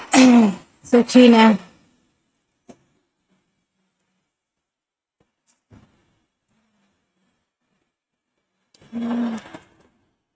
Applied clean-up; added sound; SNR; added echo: neural mask model RNNoise.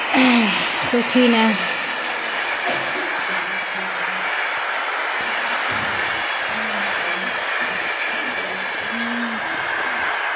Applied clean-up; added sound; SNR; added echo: none; Train; -2 dB; none.